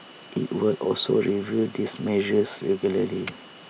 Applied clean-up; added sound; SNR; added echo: none; none; none; none.